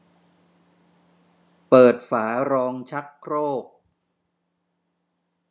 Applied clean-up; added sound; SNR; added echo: none; none; none; none.